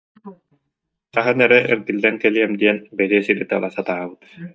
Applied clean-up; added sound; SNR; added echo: neural mask model DeepFilterNet 3.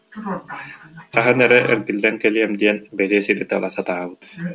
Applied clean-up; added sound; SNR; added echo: none; Musical instrument; 15 dB; none.